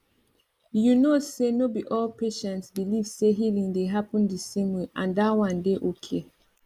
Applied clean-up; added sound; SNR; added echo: neural mask model Resemble Enhance denoiser.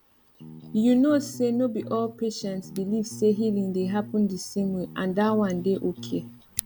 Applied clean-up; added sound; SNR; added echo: none; Bass guitar; 16 dB; none.